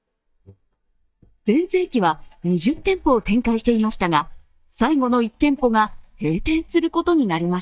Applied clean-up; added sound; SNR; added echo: neural mask model DeepFilterNet 3.